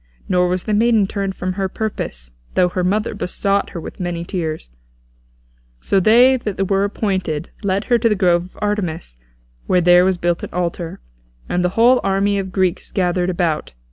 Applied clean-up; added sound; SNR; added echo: none; none; none; none.